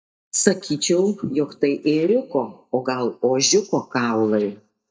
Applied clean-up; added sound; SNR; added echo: neural mask model DeepFilterNet 3.